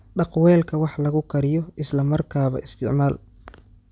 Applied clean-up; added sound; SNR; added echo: none; none; none; none.